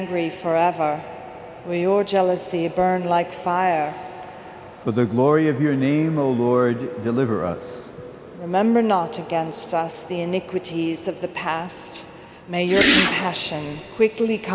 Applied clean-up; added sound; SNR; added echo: none; Whoosh, swoosh, swish; -3 dB; none.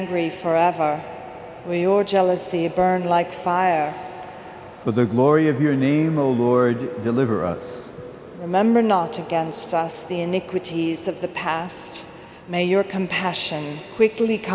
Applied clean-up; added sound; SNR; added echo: none; none; none; none.